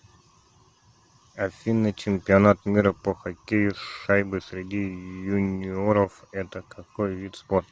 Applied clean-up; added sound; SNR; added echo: none; none; none; none.